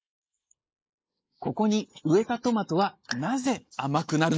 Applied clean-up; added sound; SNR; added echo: neural mask model Resemble Enhance denoiser.